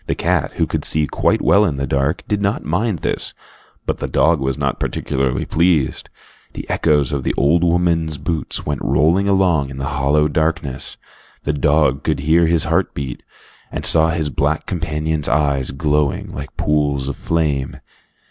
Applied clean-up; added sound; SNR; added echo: none; none; none; none.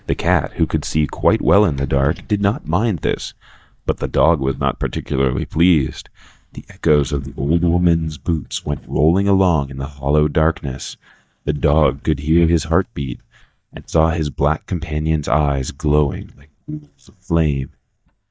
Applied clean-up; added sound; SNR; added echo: neural mask model DeepFilterNet 3.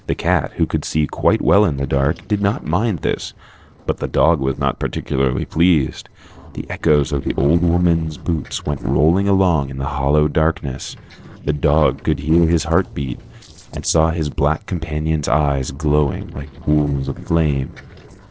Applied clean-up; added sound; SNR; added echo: neural separator model SepFormer DNS4.